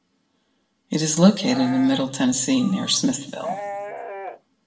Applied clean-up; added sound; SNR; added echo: none; Livestock, farm animals, working animals; 12 dB; reverberation time 1.3 s.